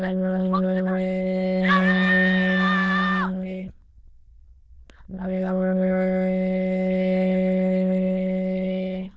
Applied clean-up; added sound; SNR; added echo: neural diffusion model UNIVERSE++.